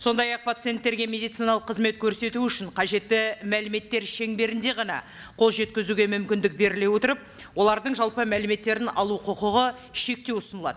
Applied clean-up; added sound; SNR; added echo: none; none; none; none.